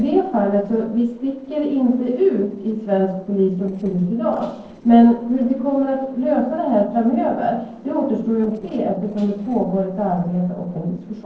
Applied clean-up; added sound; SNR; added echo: neural separator model SepFormer DNS4.